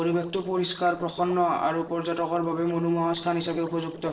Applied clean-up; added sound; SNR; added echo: neural separator model SepFormer DNS4.